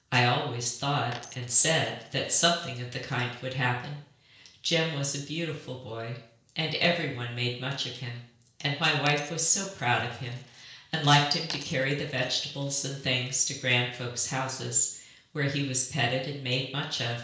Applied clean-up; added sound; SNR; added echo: neural separator model SepFormer DNS4.